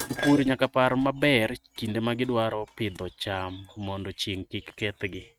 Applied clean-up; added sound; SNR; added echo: neural mask model RNNoise.